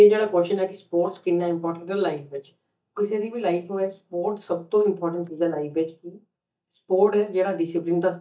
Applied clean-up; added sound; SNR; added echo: neural mask model DeepFilterNet 3.